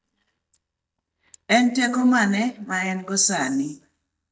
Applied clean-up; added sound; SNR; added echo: neural mask model DeepFilterNet 3.